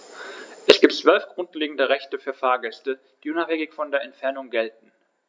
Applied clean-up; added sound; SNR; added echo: none; none; none; none.